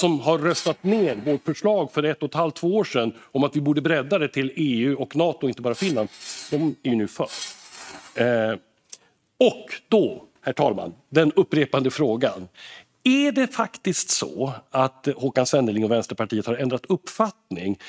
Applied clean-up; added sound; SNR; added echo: neural mask model RNNoise.